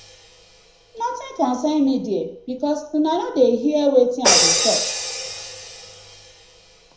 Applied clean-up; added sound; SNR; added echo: none; Crash cymbal; 4 dB; reverberation time 0.5 s.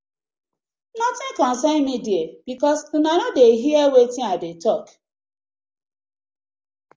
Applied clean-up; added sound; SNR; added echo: none; none; none; none.